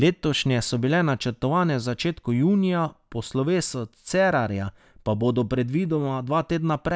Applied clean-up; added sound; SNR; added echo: none; none; none; none.